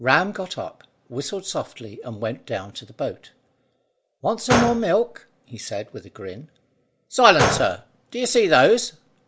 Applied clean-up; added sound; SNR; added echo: none; Gunshot, gunfire; 4 dB; none.